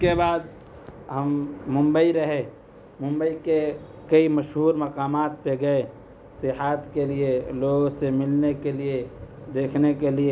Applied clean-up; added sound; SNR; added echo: none; none; none; none.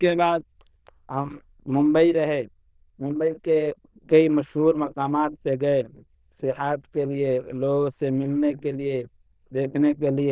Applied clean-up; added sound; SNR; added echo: neural diffusion model UNIVERSE++.